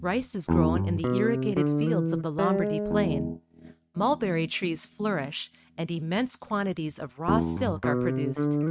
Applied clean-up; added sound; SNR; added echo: neural mask model RNNoise.